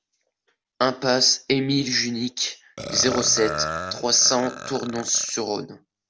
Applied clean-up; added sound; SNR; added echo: none; Burping, eructation; 9 dB; none.